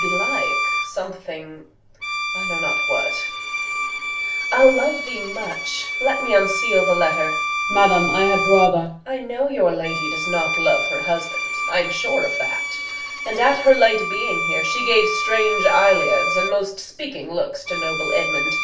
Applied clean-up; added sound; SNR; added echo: none; Bowed string instrument; 3 dB; reverberation time 0.4 s.